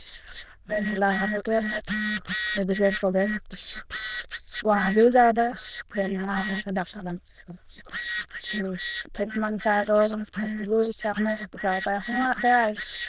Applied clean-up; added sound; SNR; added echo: neural diffusion model UNIVERSE++.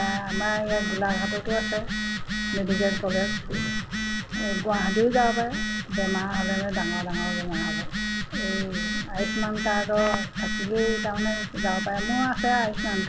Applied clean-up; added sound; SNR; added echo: none; Telephone; 1 dB; none.